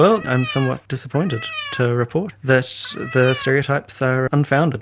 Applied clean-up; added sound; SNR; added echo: none; Cat; 13 dB; none.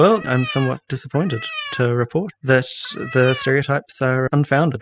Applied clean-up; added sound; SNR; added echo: classical method spectral subtraction.